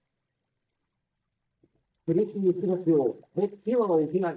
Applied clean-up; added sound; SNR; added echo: neural mask model DeepFilterNet 3.